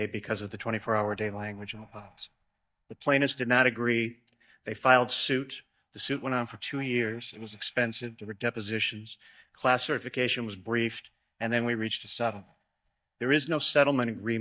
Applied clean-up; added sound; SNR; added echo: neural mask model DeepFilterNet 3.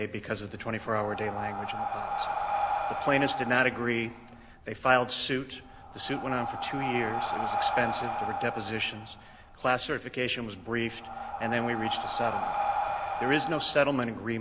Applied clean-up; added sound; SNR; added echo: none; Breathing; 3 dB; none.